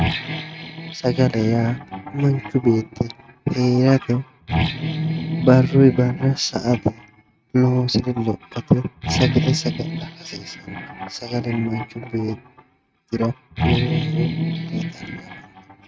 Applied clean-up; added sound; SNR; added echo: neural mask model RNNoise.